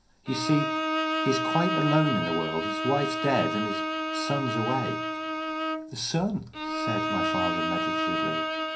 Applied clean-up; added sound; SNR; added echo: none; Bowed string instrument; -1 dB; reverberation time 0.3 s.